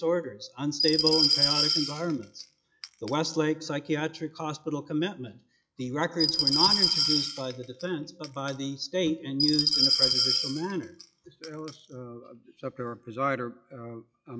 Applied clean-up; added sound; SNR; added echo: classical method log-MMSE.